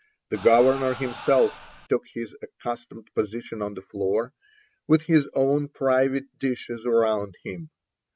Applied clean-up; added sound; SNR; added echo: none; Crowd; 14 dB; none.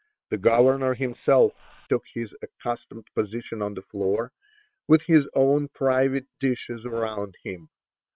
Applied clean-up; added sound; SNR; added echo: neural separator model SepFormer WHAM!.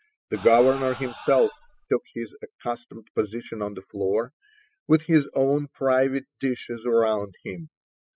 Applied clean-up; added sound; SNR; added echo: classical method spectral subtraction.